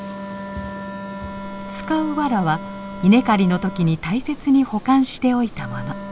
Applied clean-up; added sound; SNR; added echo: none; Wind instrument, woodwind instrument; 13 dB; none.